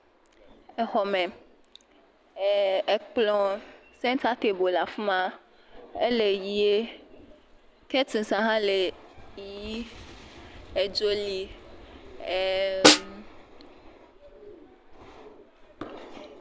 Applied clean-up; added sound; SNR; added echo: none; Snare drum; -4 dB; none.